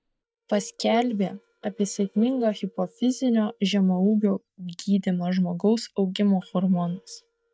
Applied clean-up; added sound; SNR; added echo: neural mask model DeepFilterNet 3.